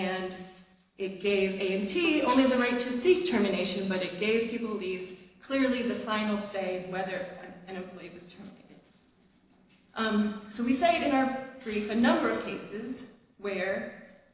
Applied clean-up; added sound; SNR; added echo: neural separator model SepFormer DNS4.